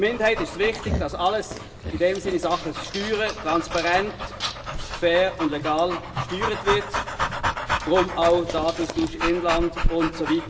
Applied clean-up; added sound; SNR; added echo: none; Dog; 4 dB; reverberation time 1.0 s.